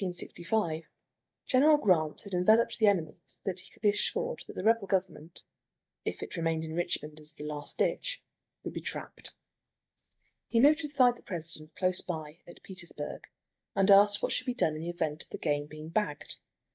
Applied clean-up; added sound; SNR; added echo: neural mask model DeepFilterNet 3.